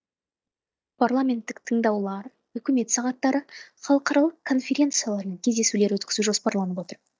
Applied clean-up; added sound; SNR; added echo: neural mask model DeepFilterNet 3.